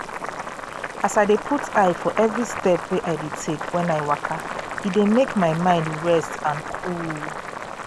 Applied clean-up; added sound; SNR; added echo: none; Boiling; 8 dB; none.